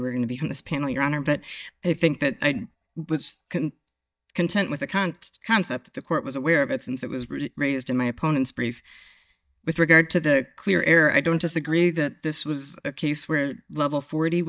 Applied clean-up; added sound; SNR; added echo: neural mask model DeepFilterNet 3.